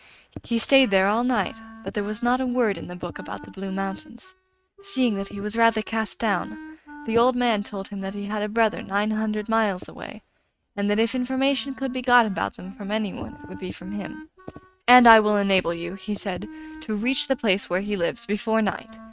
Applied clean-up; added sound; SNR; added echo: neural mask model RNNoise.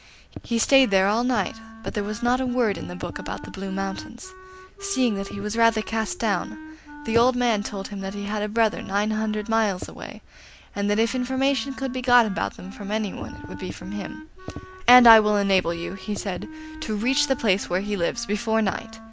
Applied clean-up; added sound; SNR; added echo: none; Wind instrument, woodwind instrument; 18 dB; none.